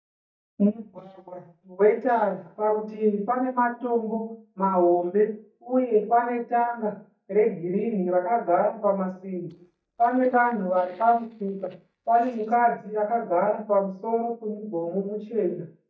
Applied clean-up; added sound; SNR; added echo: neural mask model DeepFilterNet 3.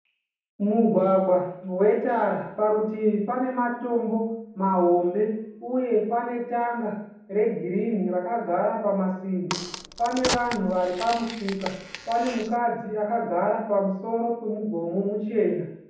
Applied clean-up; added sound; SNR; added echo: none; Crack; 9 dB; reverberation time 1.2 s.